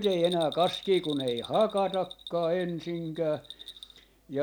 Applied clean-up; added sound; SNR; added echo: none; Bell; 14 dB; none.